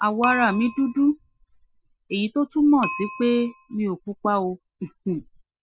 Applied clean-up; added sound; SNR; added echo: classical method spectral subtraction.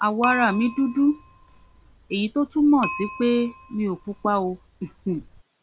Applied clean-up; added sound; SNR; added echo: none; Bicycle; 14 dB; none.